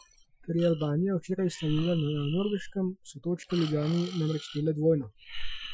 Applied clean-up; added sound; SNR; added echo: classical method Wiener filter.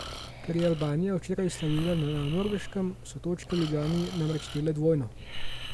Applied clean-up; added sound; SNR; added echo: none; Breathing; 9 dB; none.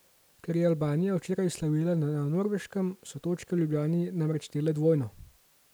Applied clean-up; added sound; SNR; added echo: none; none; none; none.